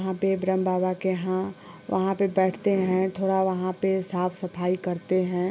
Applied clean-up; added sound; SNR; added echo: none; none; none; none.